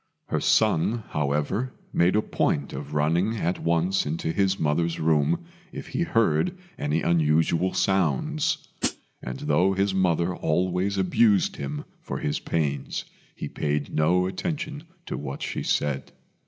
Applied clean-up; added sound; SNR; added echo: none; Hi-hat; 5 dB; none.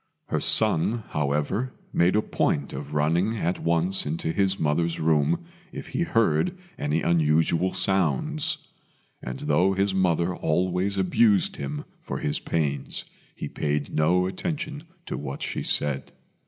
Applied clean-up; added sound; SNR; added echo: none; none; none; none.